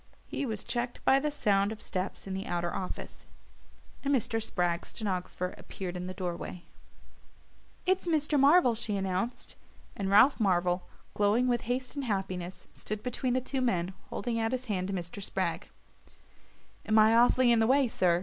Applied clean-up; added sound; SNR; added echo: none; none; none; none.